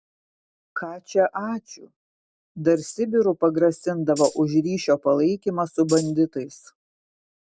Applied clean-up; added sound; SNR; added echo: none; Tambourine; 13 dB; none.